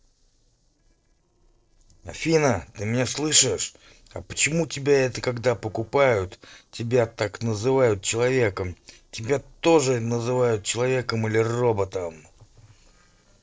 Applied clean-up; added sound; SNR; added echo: neural separator model SepFormer DNS4.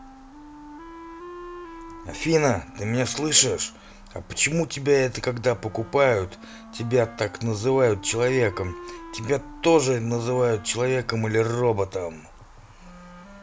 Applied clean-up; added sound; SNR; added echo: none; Wind instrument, woodwind instrument; 19 dB; none.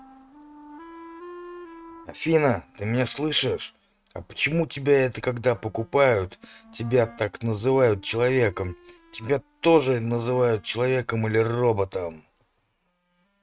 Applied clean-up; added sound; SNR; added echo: neural mask model RNNoise.